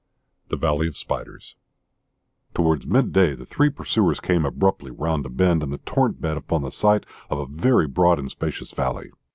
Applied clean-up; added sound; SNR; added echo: none; none; none; none.